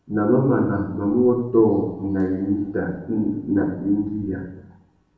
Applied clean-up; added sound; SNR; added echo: none; none; none; reverberation time 0.9 s.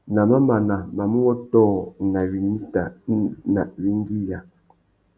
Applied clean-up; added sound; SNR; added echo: none; none; none; none.